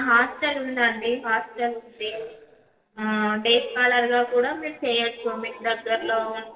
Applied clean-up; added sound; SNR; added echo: neural separator model SepFormer DNS4.